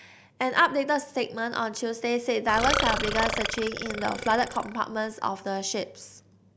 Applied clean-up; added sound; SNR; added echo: none; Burping, eructation; 3 dB; none.